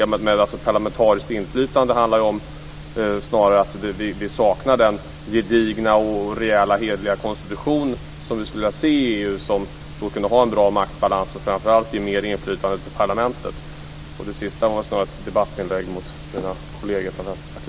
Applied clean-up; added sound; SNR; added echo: none; none; none; none.